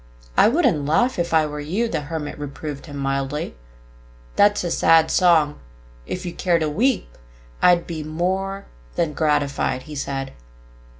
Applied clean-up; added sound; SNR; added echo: none; none; none; none.